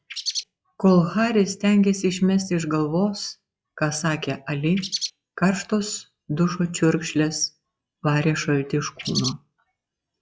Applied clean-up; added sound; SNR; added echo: classical method log-MMSE.